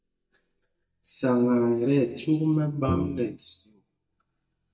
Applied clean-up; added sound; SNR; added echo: neural mask model DeepFilterNet 3.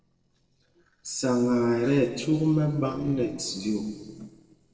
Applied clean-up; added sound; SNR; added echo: neural separator model SepFormer DNS4.